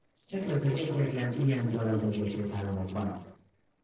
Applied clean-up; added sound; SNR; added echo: neural separator model SepFormer DNS4.